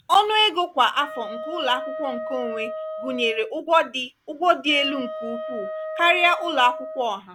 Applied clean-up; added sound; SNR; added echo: none; Wind instrument, woodwind instrument; 10 dB; none.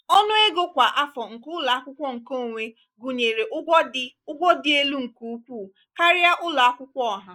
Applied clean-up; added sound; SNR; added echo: neural mask model Resemble Enhance denoiser.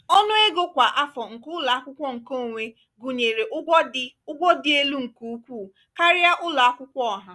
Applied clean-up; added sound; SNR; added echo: none; none; none; none.